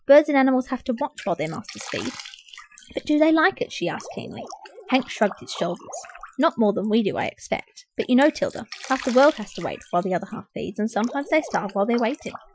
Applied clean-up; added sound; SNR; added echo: classical method Wiener filter.